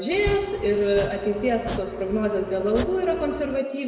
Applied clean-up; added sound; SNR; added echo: none; Domestic sounds, home sounds; 11 dB; reverberation time 1.7 s.